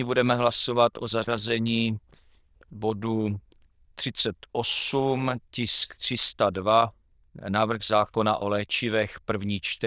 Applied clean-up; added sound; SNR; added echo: neural diffusion model UNIVERSE++.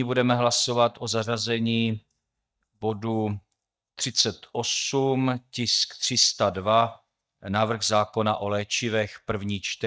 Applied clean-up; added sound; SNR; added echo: neural mask model DeepFilterNet 3.